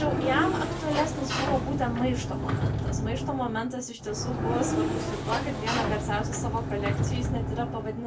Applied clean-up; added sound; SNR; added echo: none; Sliding door; -2 dB; reverberation time 0.2 s.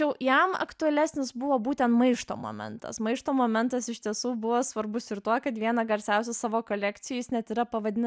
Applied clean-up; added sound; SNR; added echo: none; none; none; none.